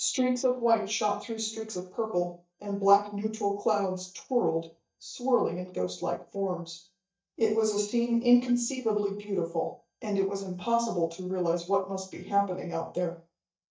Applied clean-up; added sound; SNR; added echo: neural mask model DeepFilterNet 3.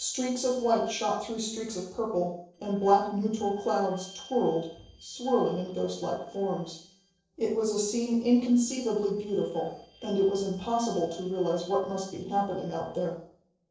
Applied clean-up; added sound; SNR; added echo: neural separator model SepFormer DNS4.